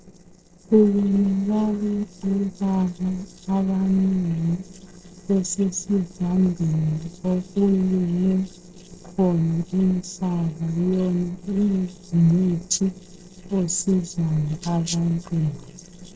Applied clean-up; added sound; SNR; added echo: neural separator model SepFormer DNS4.